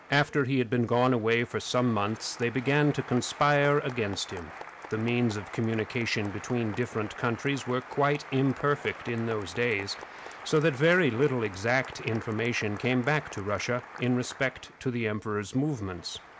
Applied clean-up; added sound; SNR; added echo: none; Applause; 16 dB; none.